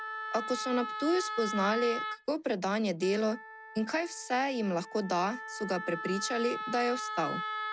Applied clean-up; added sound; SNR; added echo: none; Wind instrument, woodwind instrument; 7 dB; none.